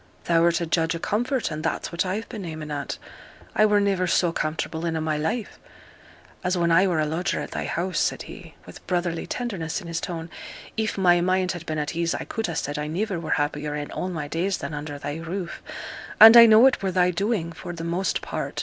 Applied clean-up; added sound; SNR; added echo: none; none; none; none.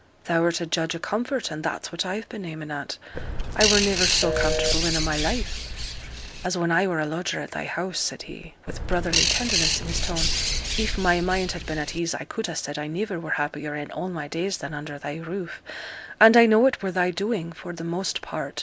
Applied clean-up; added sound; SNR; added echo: none; Telephone + Bird; -1 dB; none.